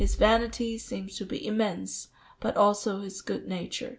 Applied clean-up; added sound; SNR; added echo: none; Bass drum; 9 dB; none.